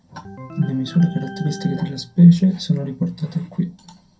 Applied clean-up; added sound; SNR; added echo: none; Organ; 19 dB; reverberation time 0.2 s.